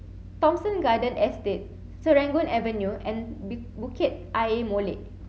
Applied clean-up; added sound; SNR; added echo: none; none; none; none.